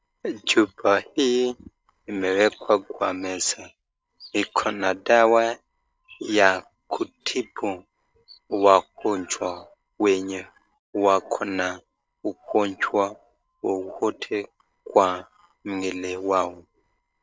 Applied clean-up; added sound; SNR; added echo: neural separator model SepFormer DNS4.